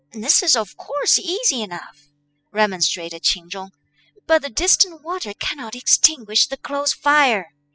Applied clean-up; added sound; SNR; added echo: classical method spectral subtraction.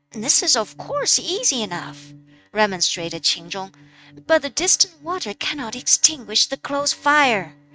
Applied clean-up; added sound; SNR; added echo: neural mask model RNNoise.